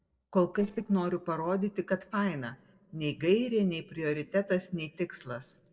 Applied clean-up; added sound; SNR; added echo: neural separator model SepFormer DNS4.